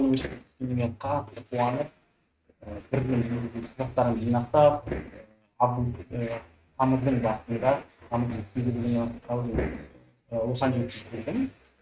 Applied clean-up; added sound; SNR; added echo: neural mask model RNNoise.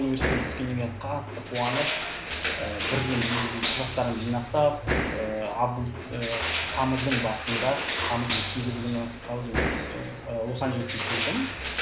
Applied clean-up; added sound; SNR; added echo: none; Crushing; 2 dB; none.